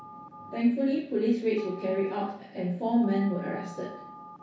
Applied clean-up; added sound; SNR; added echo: none; Telephone; 19 dB; reverberation time 0.6 s.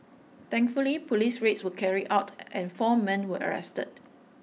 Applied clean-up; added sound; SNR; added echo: none; none; none; none.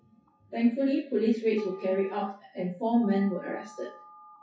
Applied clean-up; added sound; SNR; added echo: classical method WPE with log-MMSE.